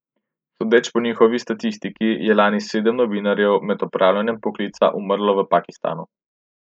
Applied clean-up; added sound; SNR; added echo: neural mask model Resemble Enhance denoiser.